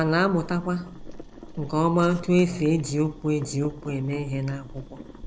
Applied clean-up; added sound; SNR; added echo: none; Boiling; 16 dB; none.